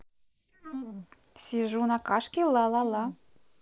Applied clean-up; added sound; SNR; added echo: neural mask model Resemble Enhance denoiser.